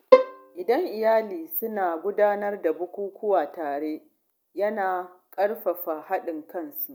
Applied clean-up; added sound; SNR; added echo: none; Bowed string instrument; -4 dB; none.